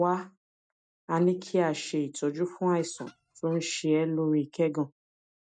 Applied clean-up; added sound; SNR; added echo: neural mask model RNNoise.